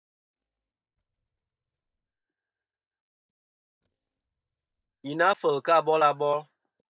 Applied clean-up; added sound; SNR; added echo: neural mask model DeepFilterNet 3.